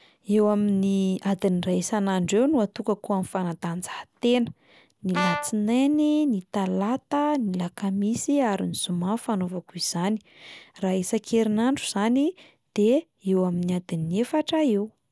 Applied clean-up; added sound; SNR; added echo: none; Brass instrument; 7 dB; none.